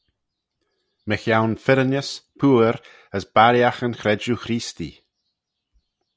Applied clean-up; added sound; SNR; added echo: none; none; none; none.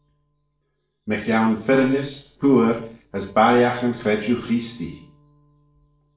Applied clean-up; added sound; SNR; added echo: neural separator model SepFormer DNS4.